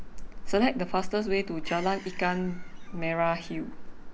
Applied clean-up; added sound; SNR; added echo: none; Gull, seagull / Fowl; 5 dB; none.